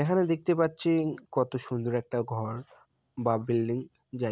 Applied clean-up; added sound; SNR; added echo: none; none; none; none.